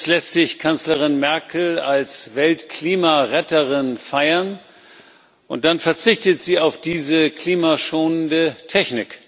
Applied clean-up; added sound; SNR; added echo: none; none; none; none.